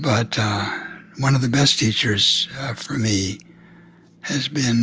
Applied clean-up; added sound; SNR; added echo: none; none; none; none.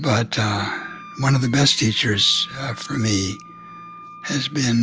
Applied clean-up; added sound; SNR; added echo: none; Wind instrument, woodwind instrument; 20 dB; none.